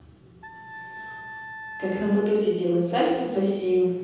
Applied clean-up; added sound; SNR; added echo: none; Wind instrument, woodwind instrument; 15 dB; reverberation time 1.3 s.